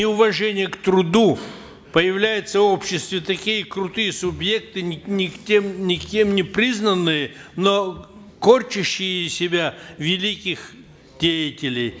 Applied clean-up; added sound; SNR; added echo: none; none; none; none.